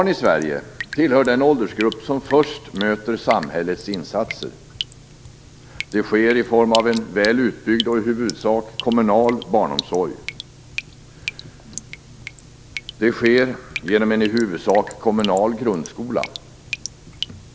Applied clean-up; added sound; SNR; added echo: none; Drip; 14 dB; none.